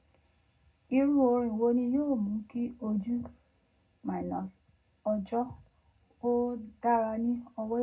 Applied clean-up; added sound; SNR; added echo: none; none; none; reverberation time 0.3 s.